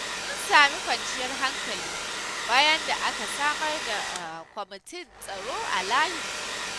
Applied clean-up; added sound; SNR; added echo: none; Domestic sounds, home sounds; 5 dB; none.